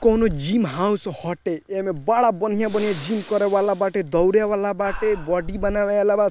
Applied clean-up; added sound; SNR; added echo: none; Breathing; 14 dB; none.